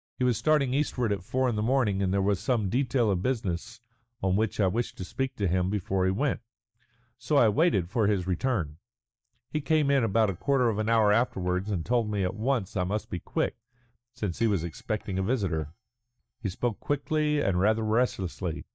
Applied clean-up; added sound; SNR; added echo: neural mask model DeepFilterNet 3.